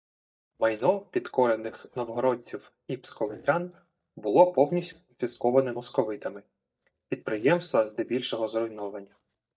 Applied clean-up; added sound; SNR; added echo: neural mask model DeepFilterNet 3.